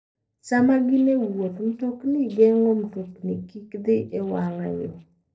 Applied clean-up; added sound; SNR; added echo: neural separator model SepFormer DNS4.